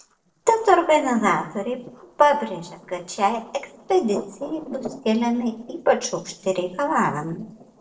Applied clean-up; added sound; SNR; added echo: neural separator model SepFormer DNS4.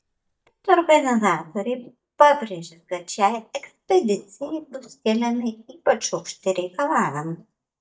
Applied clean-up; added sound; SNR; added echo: neural mask model DeepFilterNet 3.